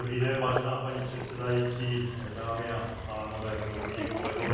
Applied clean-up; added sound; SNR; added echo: none; Sink (filling or washing); 7 dB; reverberation time 1.3 s.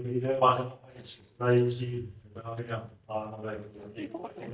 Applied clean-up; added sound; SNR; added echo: neural mask model DeepFilterNet 3.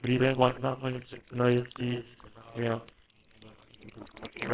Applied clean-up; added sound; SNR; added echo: neural separator model SepFormer WHAMR!.